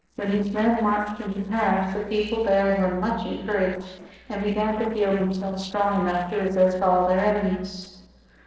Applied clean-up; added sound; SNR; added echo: neural separator model SepFormer DNS4.